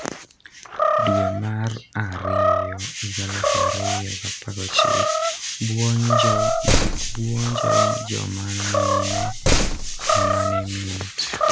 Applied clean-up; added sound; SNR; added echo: none; Animal + Slam; -3 dB; none.